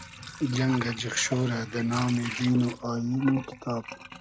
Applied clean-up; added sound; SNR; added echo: none; Sink (filling or washing) / Water; 12 dB; none.